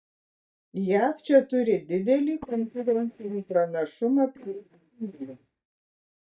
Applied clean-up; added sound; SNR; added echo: neural mask model DeepFilterNet 3.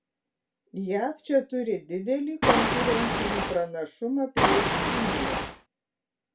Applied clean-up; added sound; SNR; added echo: none; Waves, surf; -4 dB; reverberation time 0.2 s.